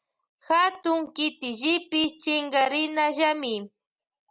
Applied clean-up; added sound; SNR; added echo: none; none; none; none.